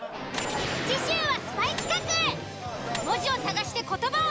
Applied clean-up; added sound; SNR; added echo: none; Microwave oven; 8 dB; none.